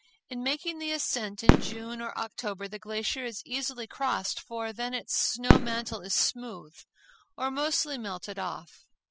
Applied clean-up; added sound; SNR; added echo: classical method spectral subtraction.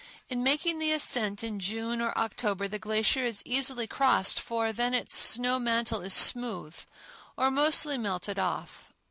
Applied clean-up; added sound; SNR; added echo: none; none; none; none.